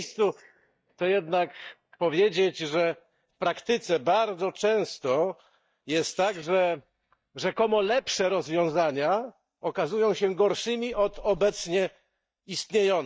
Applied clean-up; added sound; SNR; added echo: neural mask model DeepFilterNet 3.